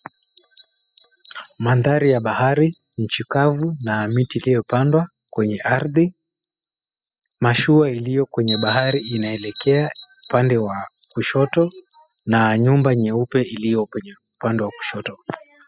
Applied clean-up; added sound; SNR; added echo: classical method spectral subtraction.